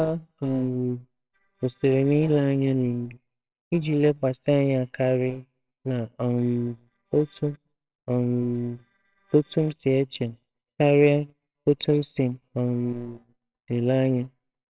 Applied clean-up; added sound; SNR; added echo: neural separator model SepFormer WHAMR!.